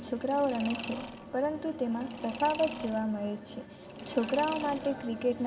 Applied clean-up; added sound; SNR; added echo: none; Mechanisms; 13 dB; reverberation time 1.4 s.